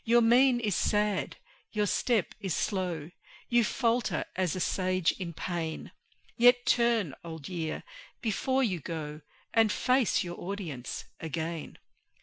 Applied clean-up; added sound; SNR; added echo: none; none; none; none.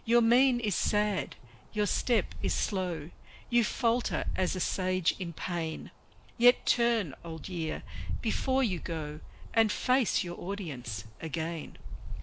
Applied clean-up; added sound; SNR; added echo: none; Wind; 7 dB; none.